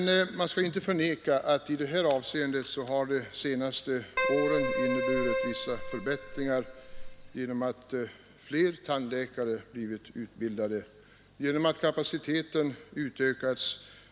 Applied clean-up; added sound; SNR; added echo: none; Keyboard (musical); 1 dB; none.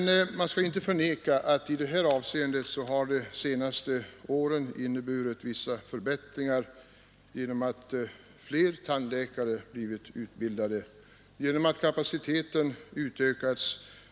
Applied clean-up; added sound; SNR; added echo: none; none; none; none.